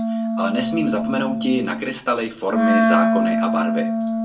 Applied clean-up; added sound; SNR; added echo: none; Wind instrument, woodwind instrument; -3 dB; reverberation time 0.2 s.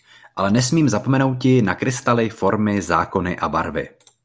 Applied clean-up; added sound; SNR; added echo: none; none; none; none.